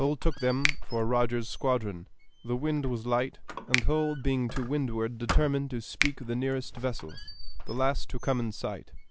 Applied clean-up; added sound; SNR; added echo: none; Squeak + Finger snapping; 5 dB; none.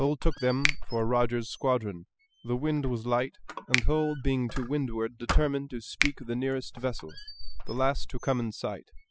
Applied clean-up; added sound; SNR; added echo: classical method spectral subtraction.